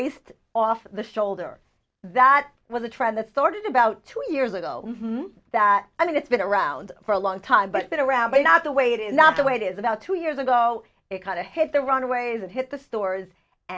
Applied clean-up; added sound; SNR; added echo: none; none; none; none.